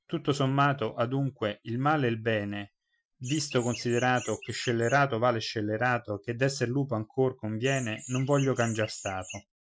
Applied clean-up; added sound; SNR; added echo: classical method Wiener filter.